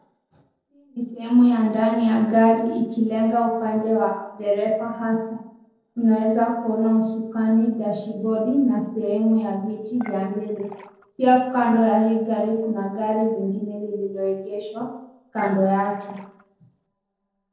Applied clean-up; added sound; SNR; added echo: neural separator model SepFormer DNS4.